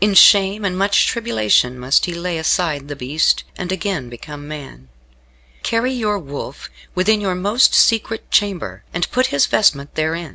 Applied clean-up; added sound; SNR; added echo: none; none; none; none.